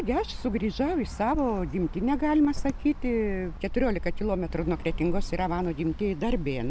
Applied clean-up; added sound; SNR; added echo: none; none; none; none.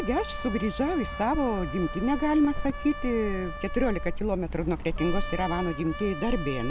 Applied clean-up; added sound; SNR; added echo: none; Trumpet; 13 dB; none.